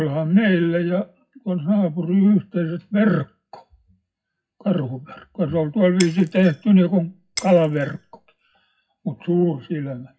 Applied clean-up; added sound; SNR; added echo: classical method WPE with log-MMSE.